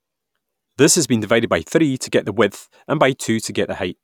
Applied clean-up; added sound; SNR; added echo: none; none; none; none.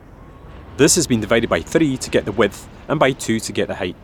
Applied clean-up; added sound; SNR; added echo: none; Aircraft; 18 dB; none.